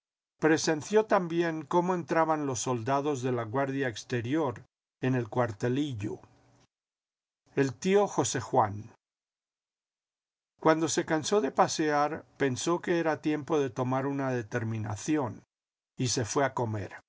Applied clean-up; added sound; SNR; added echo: none; none; none; none.